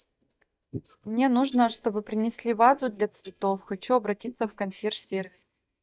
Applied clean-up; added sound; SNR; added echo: neural mask model DeepFilterNet 3.